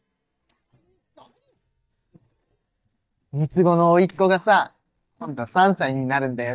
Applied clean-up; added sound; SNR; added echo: neural mask model DeepFilterNet 3.